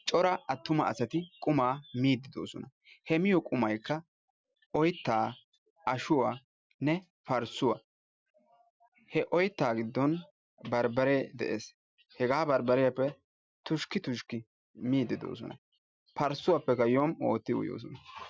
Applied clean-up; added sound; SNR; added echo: none; none; none; none.